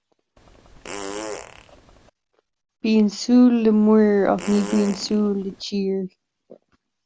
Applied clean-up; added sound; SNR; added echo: none; Fart; 14 dB; none.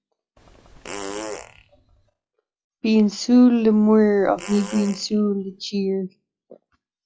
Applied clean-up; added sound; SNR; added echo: classical method log-MMSE.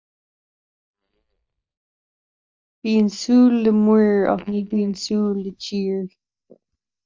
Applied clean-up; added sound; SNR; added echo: neural mask model DeepFilterNet 3.